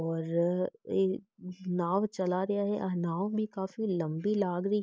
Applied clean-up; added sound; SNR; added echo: none; none; none; none.